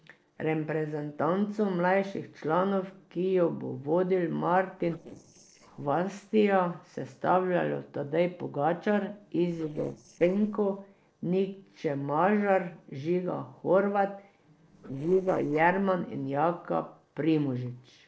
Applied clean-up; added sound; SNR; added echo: neural separator model SepFormer DNS4.